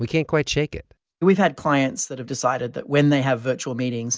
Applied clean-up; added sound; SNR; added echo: none; none; none; none.